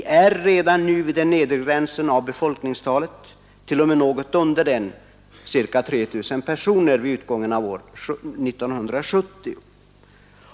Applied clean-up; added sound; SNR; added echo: none; none; none; none.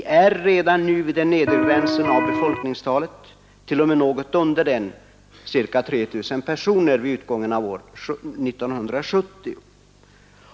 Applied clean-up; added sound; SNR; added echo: none; Electric guitar; -1 dB; none.